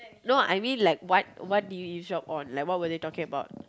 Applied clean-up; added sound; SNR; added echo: none; none; none; none.